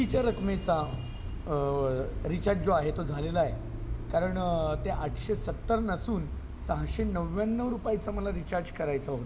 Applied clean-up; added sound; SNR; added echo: none; Motor vehicle (road); 6 dB; none.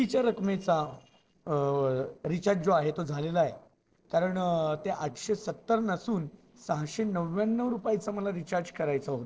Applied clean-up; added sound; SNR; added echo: neural separator model SepFormer DNS4.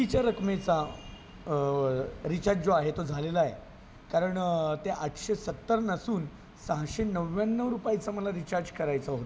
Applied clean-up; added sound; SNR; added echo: none; none; none; none.